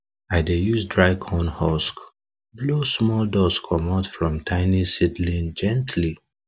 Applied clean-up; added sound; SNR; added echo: none; none; none; none.